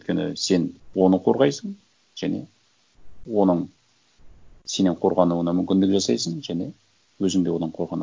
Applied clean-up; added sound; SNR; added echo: none; none; none; none.